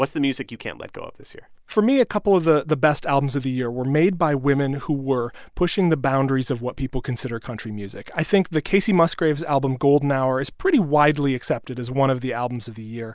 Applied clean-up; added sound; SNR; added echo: none; none; none; none.